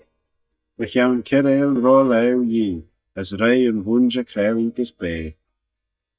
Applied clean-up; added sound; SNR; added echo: neural mask model DeepFilterNet 3.